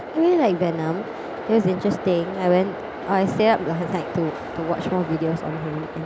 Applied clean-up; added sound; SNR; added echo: none; Train; 10 dB; none.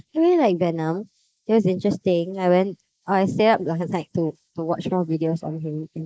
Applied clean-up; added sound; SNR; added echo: neural mask model Resemble Enhance denoiser.